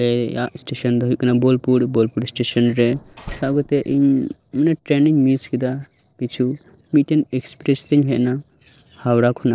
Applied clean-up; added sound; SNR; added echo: neural separator model SepFormer DNS4.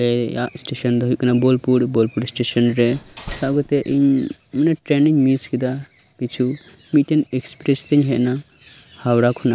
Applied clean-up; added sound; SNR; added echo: none; Slam; 17 dB; none.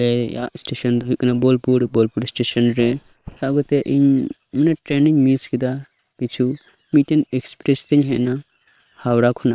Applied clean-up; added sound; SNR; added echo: neural separator model SepFormer WHAM!.